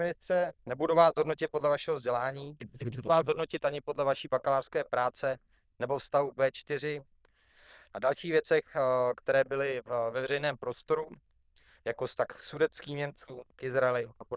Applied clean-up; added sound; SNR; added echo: neural diffusion model UNIVERSE++.